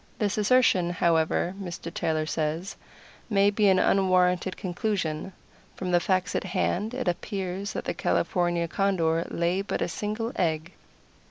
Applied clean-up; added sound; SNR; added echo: none; none; none; none.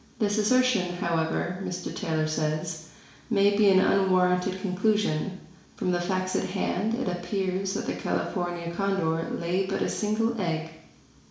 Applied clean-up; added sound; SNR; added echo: none; none; none; reverberation time 0.7 s.